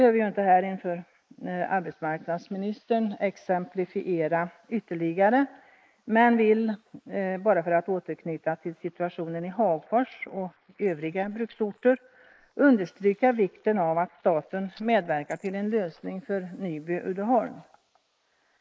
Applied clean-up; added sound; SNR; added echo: neural mask model Resemble Enhance denoiser.